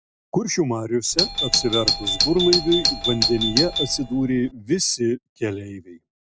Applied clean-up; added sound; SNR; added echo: none; Doorbell; 0 dB; none.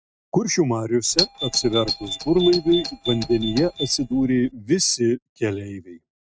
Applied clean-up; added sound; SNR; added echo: neural mask model RNNoise.